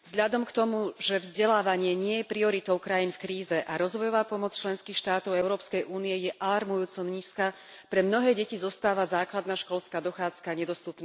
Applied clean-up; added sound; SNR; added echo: none; none; none; none.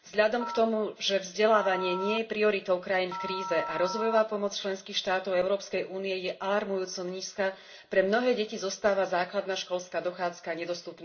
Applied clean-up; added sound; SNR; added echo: none; Telephone; 9 dB; reverberation time 0.2 s.